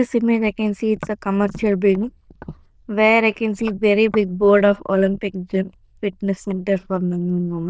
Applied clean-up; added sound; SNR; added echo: neural diffusion model UNIVERSE++.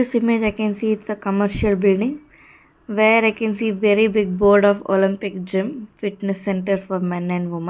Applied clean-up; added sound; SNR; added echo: none; none; none; none.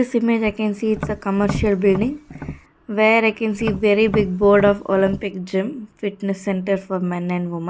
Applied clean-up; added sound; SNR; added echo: none; Tap; 11 dB; none.